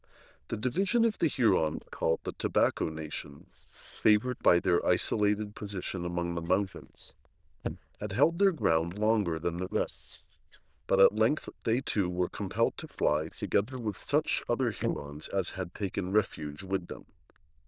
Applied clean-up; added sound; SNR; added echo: neural diffusion model UNIVERSE++.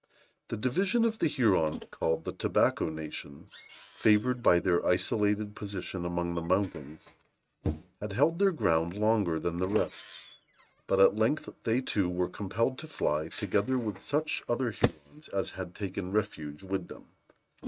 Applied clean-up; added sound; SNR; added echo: neural mask model RNNoise.